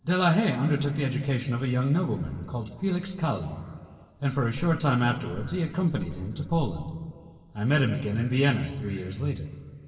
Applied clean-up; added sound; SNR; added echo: none; none; none; reverberation time 2.2 s.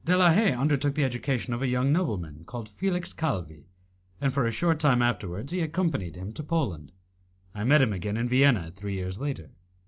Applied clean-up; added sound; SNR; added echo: none; none; none; none.